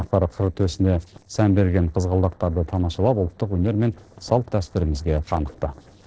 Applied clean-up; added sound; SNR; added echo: neural separator model SepFormer DNS4.